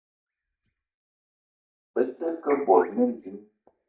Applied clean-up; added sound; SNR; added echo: neural mask model DeepFilterNet 3.